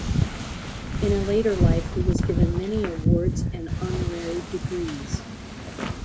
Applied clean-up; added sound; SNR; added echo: none; Wind / Ocean; -4 dB; none.